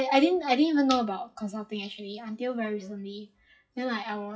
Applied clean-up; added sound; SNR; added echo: classical method WPE with log-MMSE.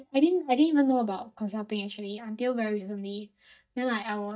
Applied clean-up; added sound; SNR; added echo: neural mask model DeepFilterNet 3.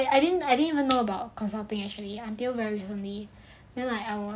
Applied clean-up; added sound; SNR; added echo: none; none; none; none.